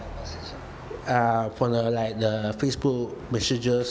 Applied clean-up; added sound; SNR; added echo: none; none; none; none.